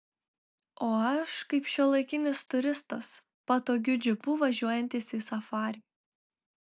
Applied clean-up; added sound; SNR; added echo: none; none; none; none.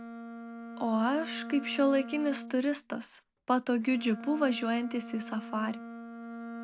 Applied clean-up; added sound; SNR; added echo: none; Bowed string instrument; 12 dB; none.